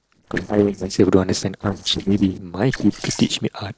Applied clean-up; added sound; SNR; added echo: neural separator model SepFormer DNS4.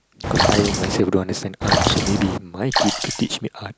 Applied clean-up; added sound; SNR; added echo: none; Sink (filling or washing) / Water / Splash, splatter + Walk, footsteps; -3 dB; none.